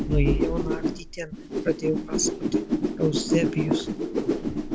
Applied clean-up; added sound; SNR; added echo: none; Whoosh, swoosh, swish; -2 dB; none.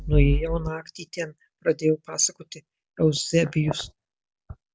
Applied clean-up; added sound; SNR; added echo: none; none; none; none.